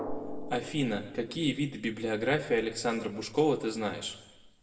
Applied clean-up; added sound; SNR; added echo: none; Drum; 15 dB; reverberation time 0.8 s.